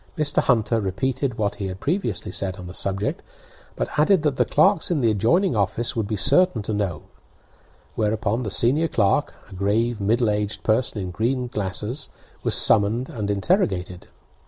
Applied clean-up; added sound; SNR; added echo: none; none; none; none.